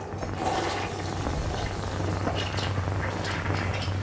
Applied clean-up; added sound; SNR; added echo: none; Toilet flush; 3 dB; none.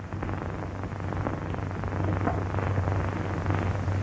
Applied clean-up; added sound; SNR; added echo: none; none; none; none.